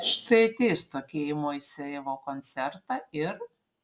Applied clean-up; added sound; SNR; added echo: none; none; none; none.